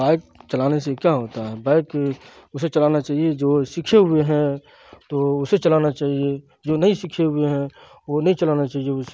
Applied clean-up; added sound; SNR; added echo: none; none; none; none.